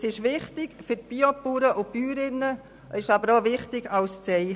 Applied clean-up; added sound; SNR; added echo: none; none; none; none.